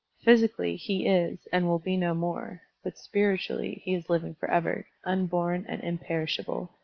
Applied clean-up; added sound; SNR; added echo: neural mask model Resemble Enhance denoiser.